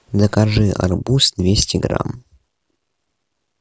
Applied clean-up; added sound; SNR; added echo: none; none; none; none.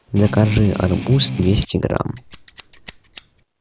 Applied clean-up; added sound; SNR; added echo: none; Scissors + Strum; 9 dB; none.